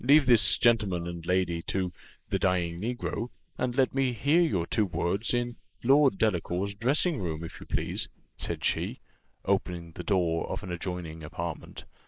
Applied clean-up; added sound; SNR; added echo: neural mask model Resemble Enhance denoiser.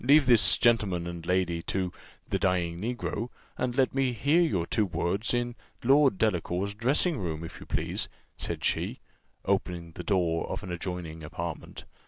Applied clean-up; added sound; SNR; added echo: none; none; none; none.